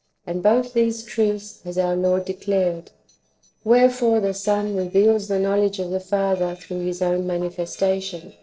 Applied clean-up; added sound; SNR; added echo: neural separator model SepFormer DNS4.